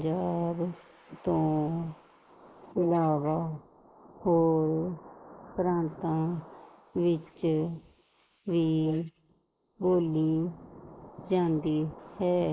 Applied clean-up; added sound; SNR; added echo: neural mask model Resemble Enhance denoiser.